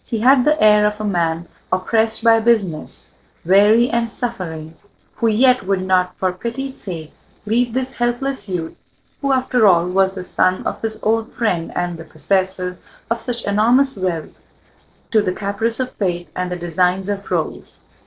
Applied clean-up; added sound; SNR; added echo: neural separator model SepFormer DNS4.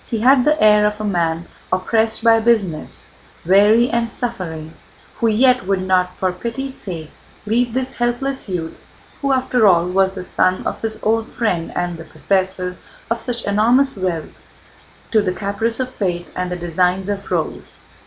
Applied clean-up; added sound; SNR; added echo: none; none; none; none.